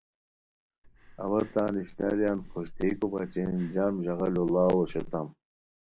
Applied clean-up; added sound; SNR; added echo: none; Breathing; 16 dB; none.